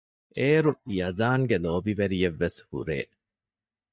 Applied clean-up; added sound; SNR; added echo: neural mask model DeepFilterNet 3.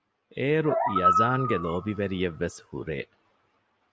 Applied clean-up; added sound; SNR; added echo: none; Animal; -2 dB; none.